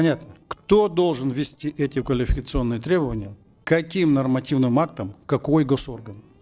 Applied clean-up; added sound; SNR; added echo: neural separator model SepFormer DNS4.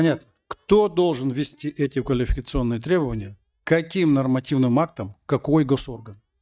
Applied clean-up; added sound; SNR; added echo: neural mask model DeepFilterNet 3.